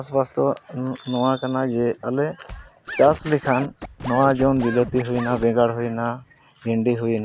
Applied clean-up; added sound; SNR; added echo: none; Scratching (performance technique); 12 dB; none.